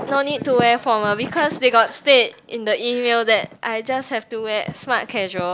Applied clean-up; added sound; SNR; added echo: none; none; none; none.